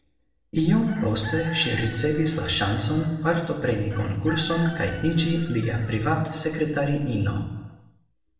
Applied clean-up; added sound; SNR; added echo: none; Chicken, rooster; 16 dB; reverberation time 1.0 s.